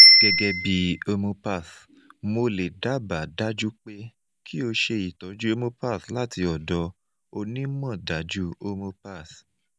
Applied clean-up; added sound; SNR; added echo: none; Bicycle bell; -3 dB; none.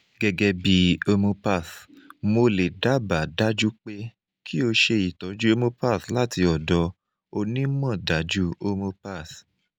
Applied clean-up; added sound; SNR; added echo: none; none; none; none.